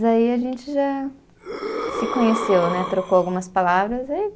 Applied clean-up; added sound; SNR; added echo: none; Breathing; 7 dB; none.